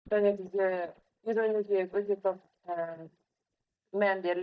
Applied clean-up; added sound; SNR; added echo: neural mask model DeepFilterNet 3.